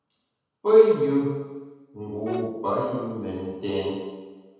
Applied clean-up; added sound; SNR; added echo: none; Bowed string instrument; 11 dB; reverberation time 1.2 s.